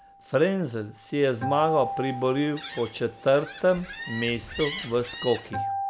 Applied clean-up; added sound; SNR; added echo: none; Gull, seagull + Acoustic guitar; 9 dB; none.